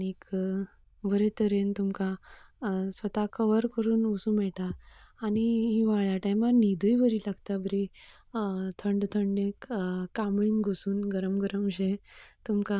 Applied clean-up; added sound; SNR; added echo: neural diffusion model UNIVERSE++.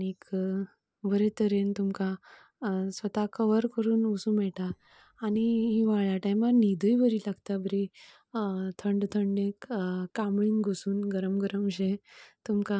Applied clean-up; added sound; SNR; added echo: neural separator model SepFormer DNS4.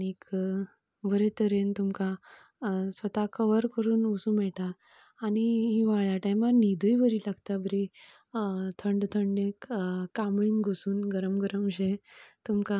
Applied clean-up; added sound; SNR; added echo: neural mask model Resemble Enhance denoiser.